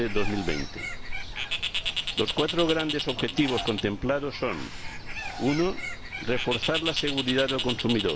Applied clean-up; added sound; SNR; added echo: none; Squeak / Walk, footsteps + Bird; 3 dB; none.